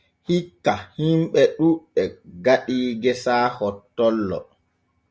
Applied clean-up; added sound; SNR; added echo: none; none; none; none.